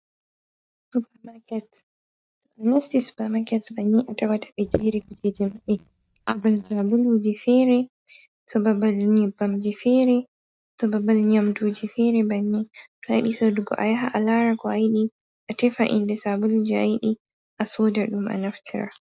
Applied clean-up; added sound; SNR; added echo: neural mask model DeepFilterNet 3.